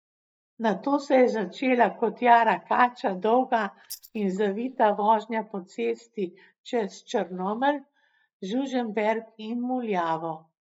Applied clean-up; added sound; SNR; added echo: neural mask model DeepFilterNet 3.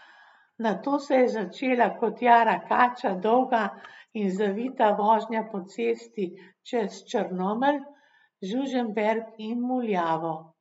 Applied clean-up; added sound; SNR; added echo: none; none; none; none.